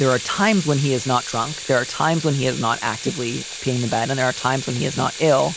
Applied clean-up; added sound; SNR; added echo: none; Sink (filling or washing) / Water tap, faucet; 11 dB; none.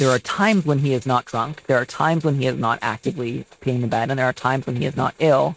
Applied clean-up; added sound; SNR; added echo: neural mask model RNNoise.